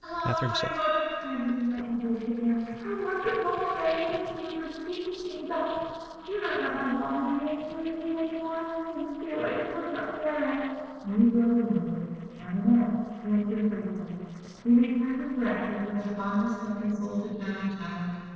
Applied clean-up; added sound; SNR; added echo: neural separator model SepFormer DNS4.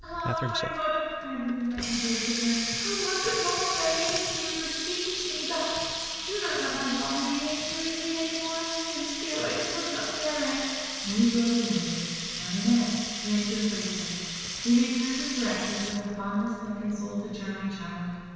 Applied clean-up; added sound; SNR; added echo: none; Water tap, faucet; 4 dB; reverberation time 1.9 s.